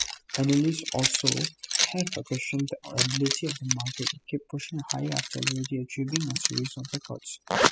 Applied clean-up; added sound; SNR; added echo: classical method spectral subtraction.